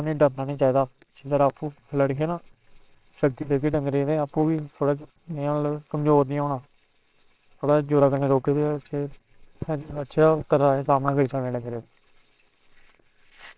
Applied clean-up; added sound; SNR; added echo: neural separator model SepFormer WHAMR!.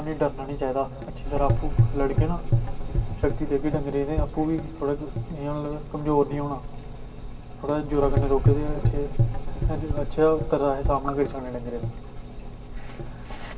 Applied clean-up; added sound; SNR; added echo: none; Gurgling / Engine; -1 dB; reverberation time 1.7 s.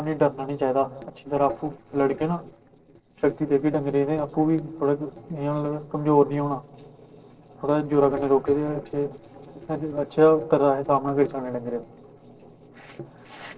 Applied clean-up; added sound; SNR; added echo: neural separator model SepFormer DNS4.